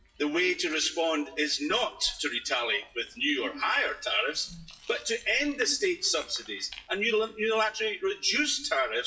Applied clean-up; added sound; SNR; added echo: classical method WPE with log-MMSE.